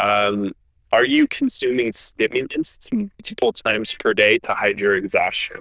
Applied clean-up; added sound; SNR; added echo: neural diffusion model UNIVERSE++.